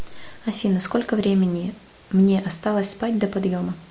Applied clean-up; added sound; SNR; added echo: none; none; none; none.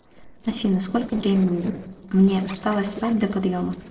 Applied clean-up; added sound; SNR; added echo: neural separator model SepFormer DNS4.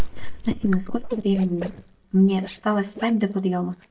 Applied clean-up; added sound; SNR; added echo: neural mask model DeepFilterNet 3.